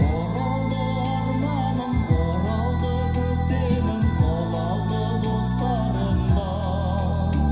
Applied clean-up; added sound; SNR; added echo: none; Snare drum; 14 dB; reverberation time 0.9 s.